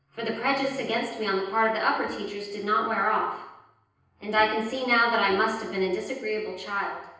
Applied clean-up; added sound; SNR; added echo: neural separator model SepFormer DNS4.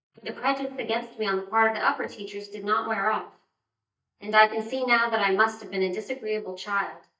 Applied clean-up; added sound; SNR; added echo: neural mask model DeepFilterNet 3.